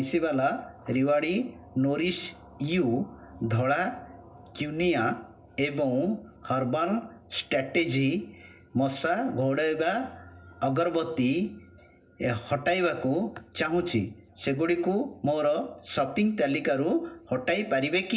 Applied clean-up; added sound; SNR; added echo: none; none; none; reverberation time 0.4 s.